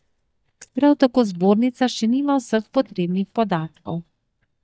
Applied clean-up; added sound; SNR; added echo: neural mask model DeepFilterNet 3.